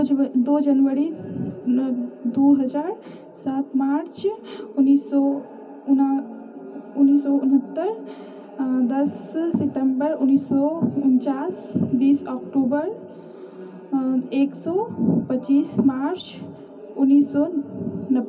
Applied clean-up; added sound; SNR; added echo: none; none; none; reverberation time 0.4 s.